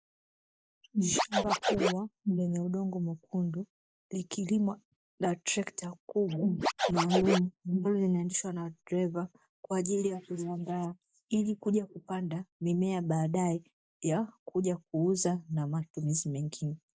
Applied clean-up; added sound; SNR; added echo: neural mask model Resemble Enhance denoiser.